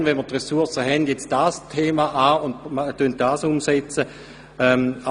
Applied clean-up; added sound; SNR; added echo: none; none; none; none.